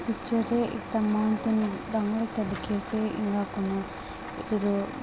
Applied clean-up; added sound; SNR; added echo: none; Truck; 10 dB; none.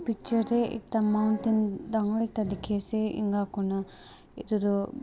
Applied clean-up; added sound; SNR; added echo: none; none; none; none.